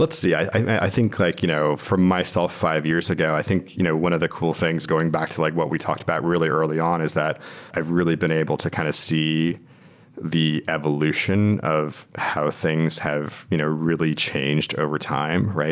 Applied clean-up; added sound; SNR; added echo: none; none; none; none.